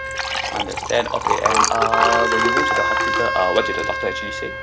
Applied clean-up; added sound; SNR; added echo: none; Liquid + Wind instrument, woodwind instrument; -3 dB; none.